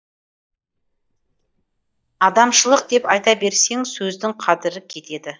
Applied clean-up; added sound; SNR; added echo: neural mask model DeepFilterNet 3.